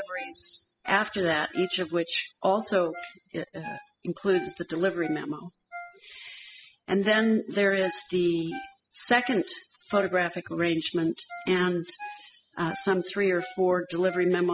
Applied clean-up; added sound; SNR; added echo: classical method spectral subtraction.